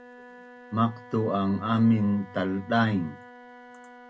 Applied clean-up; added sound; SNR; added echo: none; Wind instrument, woodwind instrument; 20 dB; none.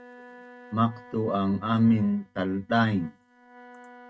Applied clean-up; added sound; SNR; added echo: neural mask model RNNoise.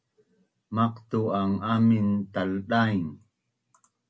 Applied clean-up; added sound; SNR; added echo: none; none; none; none.